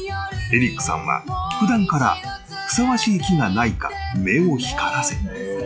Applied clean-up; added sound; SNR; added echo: classical method log-MMSE.